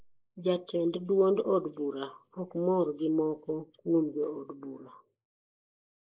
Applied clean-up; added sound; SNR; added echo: neural mask model Resemble Enhance denoiser.